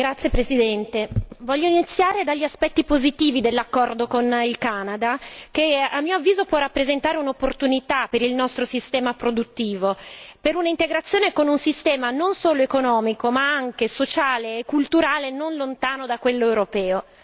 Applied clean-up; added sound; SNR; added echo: none; none; none; none.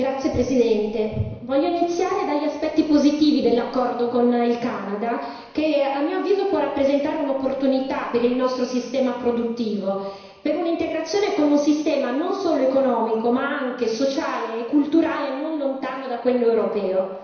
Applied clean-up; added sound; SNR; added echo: none; none; none; reverberation time 1.0 s.